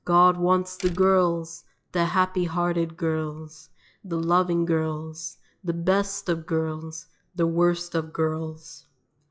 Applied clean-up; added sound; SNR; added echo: classical method log-MMSE.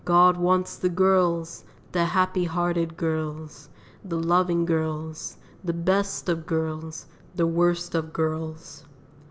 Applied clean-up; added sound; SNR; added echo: none; none; none; none.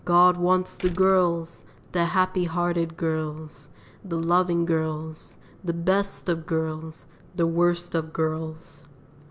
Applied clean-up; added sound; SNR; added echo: none; Slam; 15 dB; none.